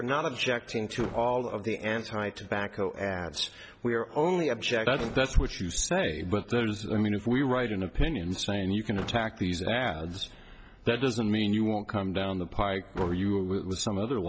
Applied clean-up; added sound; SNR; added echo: none; Slam / Car; 20 dB; none.